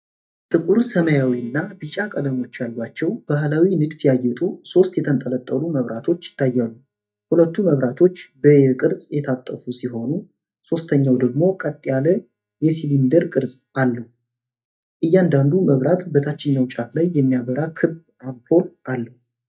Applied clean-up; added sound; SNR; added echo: neural mask model DeepFilterNet 3.